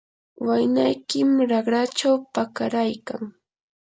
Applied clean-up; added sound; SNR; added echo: none; none; none; none.